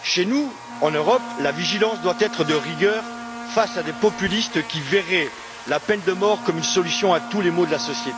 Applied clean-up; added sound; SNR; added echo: none; Buzz + Wind instrument, woodwind instrument; 11 dB; none.